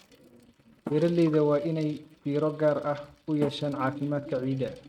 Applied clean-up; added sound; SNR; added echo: neural mask model RNNoise.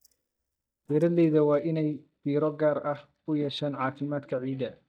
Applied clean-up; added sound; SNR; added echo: neural mask model DeepFilterNet 3.